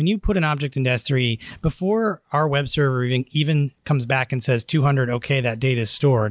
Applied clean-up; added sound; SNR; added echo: none; none; none; none.